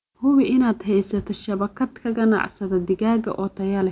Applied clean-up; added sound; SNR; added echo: none; none; none; none.